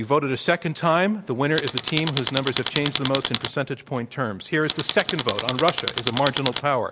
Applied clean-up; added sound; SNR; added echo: none; Tools; 2 dB; none.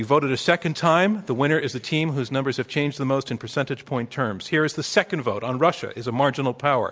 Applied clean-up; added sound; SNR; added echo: none; none; none; none.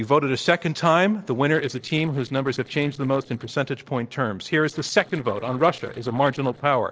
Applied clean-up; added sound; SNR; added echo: neural separator model SepFormer DNS4.